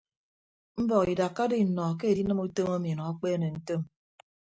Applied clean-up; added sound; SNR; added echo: none; none; none; none.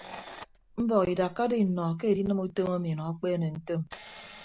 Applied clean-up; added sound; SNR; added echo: none; Camera; 19 dB; none.